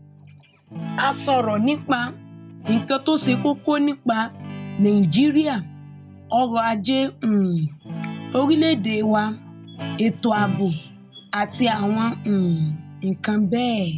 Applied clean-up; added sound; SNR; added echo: none; Guitar; 13 dB; none.